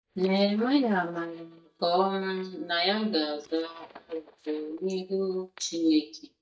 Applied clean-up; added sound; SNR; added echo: neural mask model DeepFilterNet 3.